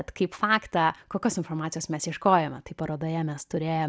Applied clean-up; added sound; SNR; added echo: none; none; none; none.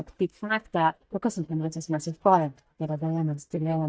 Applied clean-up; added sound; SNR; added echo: neural mask model DeepFilterNet 3.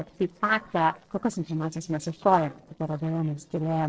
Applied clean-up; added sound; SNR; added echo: neural separator model SepFormer DNS4.